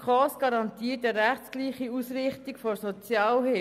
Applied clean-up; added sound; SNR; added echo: none; none; none; none.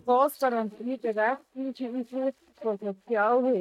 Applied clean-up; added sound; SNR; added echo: neural mask model DeepFilterNet 3.